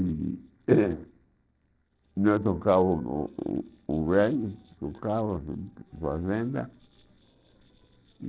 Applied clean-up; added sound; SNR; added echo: neural separator model SepFormer DNS4.